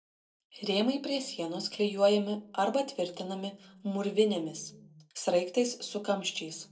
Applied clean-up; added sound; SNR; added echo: none; none; none; reverberation time 0.2 s.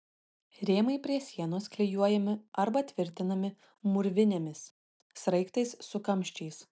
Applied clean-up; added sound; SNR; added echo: none; none; none; none.